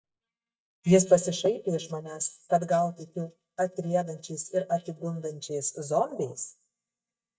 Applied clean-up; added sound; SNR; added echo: neural mask model DeepFilterNet 3.